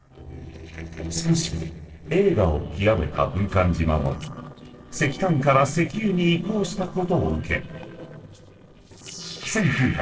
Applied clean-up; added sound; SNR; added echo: neural separator model SepFormer DNS4.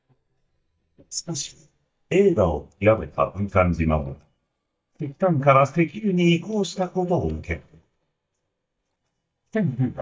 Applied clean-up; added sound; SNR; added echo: neural mask model DeepFilterNet 3.